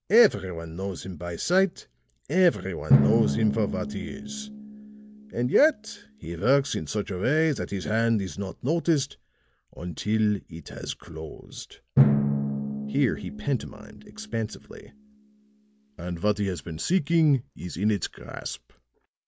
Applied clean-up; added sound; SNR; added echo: none; Drum; 5 dB; none.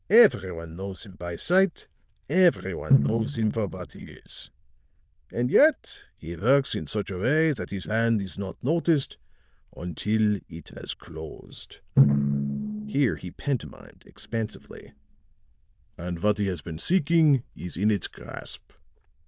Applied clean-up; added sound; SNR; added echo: neural diffusion model UNIVERSE++.